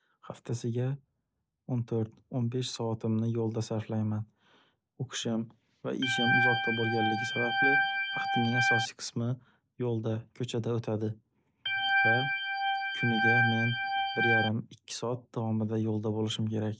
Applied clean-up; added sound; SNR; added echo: none; Organ; -5 dB; none.